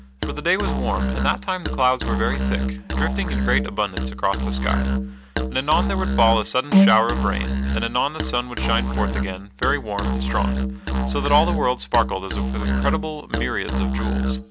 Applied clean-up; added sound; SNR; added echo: none; Musical instrument; -1 dB; none.